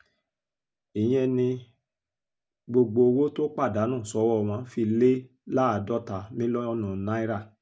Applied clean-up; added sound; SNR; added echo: none; none; none; none.